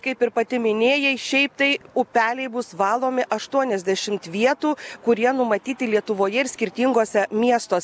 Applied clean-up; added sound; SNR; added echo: none; none; none; none.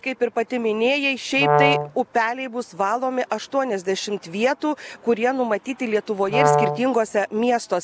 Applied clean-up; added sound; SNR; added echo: none; Brass instrument; -1 dB; none.